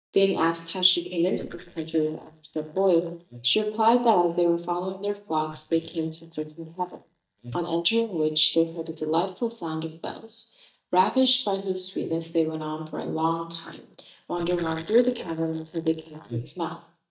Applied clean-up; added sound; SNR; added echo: neural mask model DeepFilterNet 3.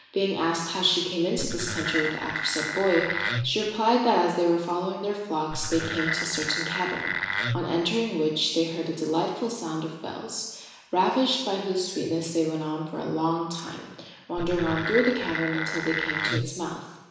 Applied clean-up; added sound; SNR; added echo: none; Wood; 3 dB; reverberation time 1.0 s.